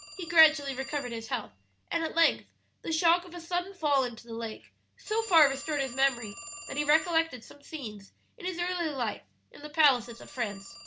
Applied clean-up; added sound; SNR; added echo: none; Telephone; 17 dB; none.